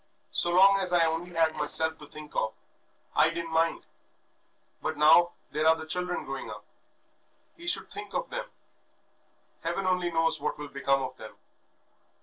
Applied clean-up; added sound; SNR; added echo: neural separator model SepFormer DNS4.